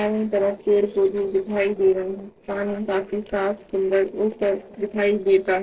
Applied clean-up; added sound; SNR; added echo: neural separator model SepFormer DNS4.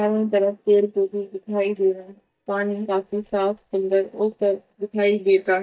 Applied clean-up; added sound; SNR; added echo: neural mask model DeepFilterNet 3.